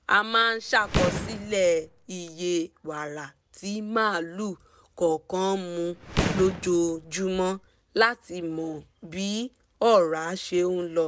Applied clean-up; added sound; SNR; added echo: none; Fireworks; 6 dB; none.